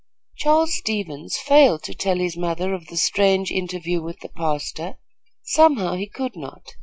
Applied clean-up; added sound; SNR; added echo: none; none; none; none.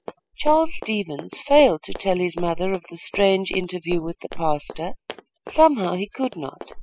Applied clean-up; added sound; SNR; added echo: classical method spectral subtraction.